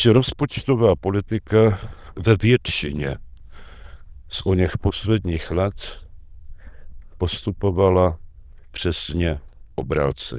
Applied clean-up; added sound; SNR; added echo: neural diffusion model UNIVERSE++.